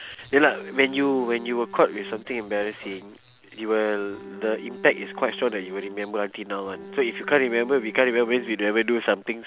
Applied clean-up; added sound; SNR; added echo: none; Bowed string instrument; 17 dB; none.